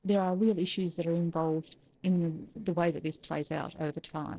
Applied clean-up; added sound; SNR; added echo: neural separator model SepFormer DNS4.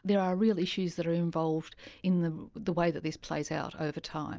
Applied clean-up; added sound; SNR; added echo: none; none; none; none.